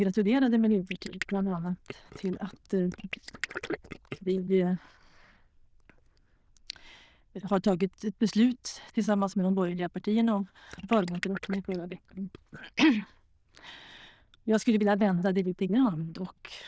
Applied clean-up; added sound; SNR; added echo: neural diffusion model UNIVERSE++.